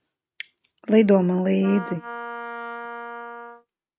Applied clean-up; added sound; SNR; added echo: neural mask model RNNoise.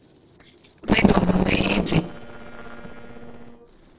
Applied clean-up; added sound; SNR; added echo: neural separator model SepFormer DNS4.